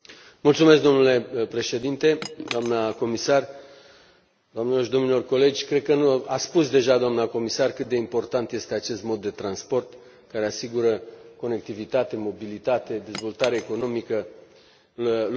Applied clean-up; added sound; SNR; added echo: none; Cutlery, silverware / Chink, clink; 17 dB; none.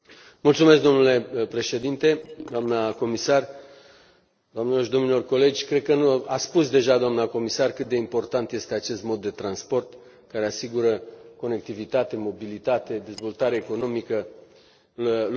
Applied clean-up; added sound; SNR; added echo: neural separator model SepFormer DNS4.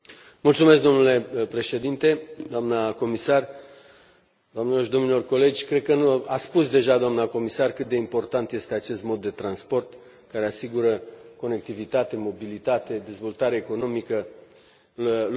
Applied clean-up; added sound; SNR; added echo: none; none; none; none.